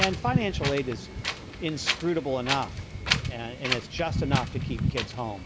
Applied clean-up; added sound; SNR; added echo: none; Wind; -1 dB; none.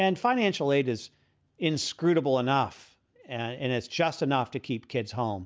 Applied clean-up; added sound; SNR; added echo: none; none; none; none.